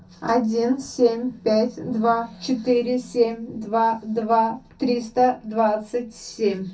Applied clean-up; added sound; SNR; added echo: none; none; none; reverberation time 0.3 s.